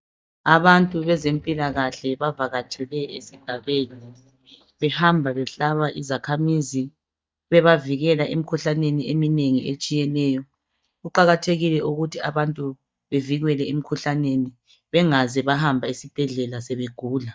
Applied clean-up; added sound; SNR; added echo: neural mask model DeepFilterNet 3.